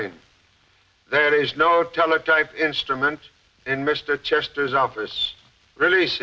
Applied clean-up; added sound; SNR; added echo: none; none; none; none.